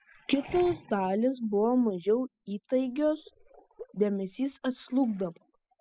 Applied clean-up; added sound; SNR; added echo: classical method spectral subtraction.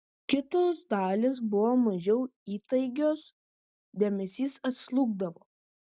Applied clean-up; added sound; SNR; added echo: none; none; none; none.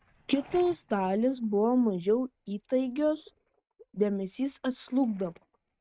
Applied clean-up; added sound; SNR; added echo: neural mask model RNNoise.